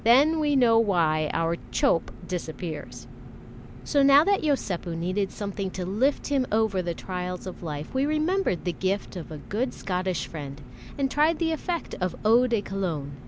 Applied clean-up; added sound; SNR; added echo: none; Engine; 15 dB; none.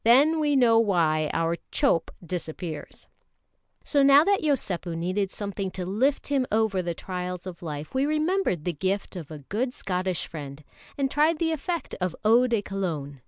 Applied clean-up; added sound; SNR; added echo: none; none; none; none.